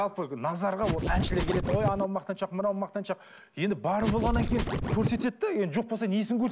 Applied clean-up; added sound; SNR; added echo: none; Scratching (performance technique); 0 dB; none.